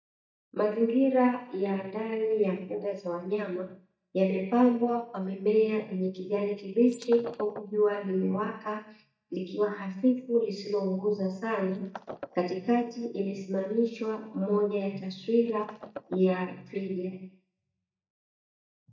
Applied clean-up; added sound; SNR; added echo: neural mask model DeepFilterNet 3.